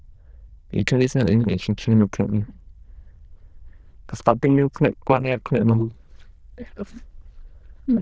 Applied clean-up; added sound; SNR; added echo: neural diffusion model UNIVERSE++.